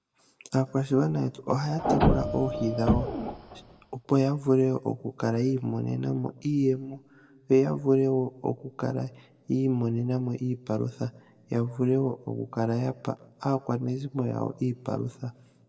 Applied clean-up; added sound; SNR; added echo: none; Printer; 0 dB; reverberation time 0.7 s.